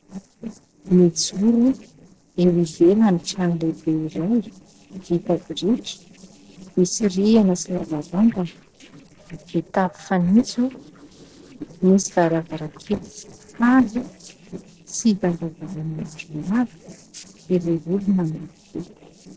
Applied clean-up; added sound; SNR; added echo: neural separator model SepFormer DNS4.